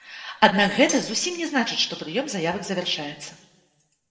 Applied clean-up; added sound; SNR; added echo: none; Cutlery, silverware; 12 dB; reverberation time 1.0 s.